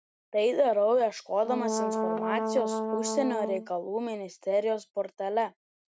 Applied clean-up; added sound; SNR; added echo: neural mask model RNNoise.